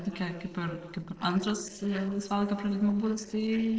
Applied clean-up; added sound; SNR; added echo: neural separator model SepFormer DNS4.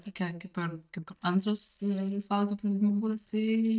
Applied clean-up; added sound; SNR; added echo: neural mask model DeepFilterNet 3.